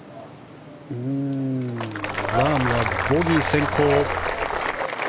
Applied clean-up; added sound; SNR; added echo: none; Livestock, farm animals, working animals; 11 dB; none.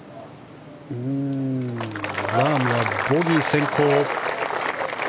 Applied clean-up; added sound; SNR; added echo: none; none; none; none.